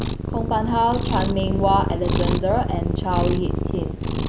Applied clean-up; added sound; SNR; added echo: none; Cat; -1 dB; none.